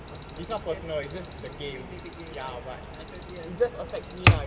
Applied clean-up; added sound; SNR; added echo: none; Alarm; -4 dB; reverberation time 2.7 s.